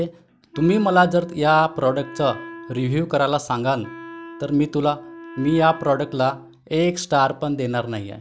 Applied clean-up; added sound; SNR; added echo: none; Wind instrument, woodwind instrument; 17 dB; none.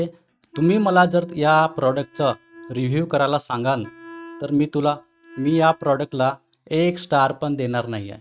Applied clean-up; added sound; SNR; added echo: neural mask model RNNoise.